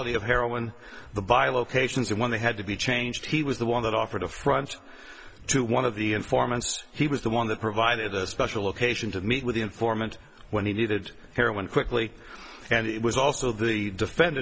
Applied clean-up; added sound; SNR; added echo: none; none; none; none.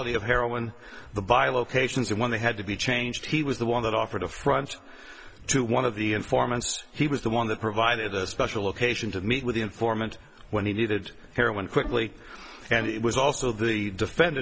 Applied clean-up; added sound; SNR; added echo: none; Bowed string instrument; 16 dB; none.